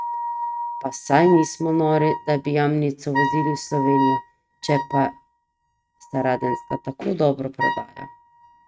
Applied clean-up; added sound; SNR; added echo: neural mask model RNNoise.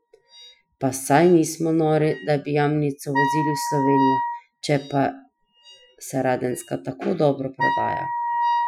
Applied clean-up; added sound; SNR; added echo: classical method Wiener filter.